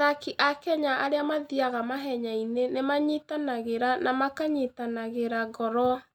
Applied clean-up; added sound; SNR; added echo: none; none; none; none.